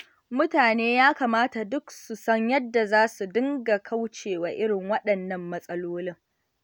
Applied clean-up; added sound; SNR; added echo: none; none; none; none.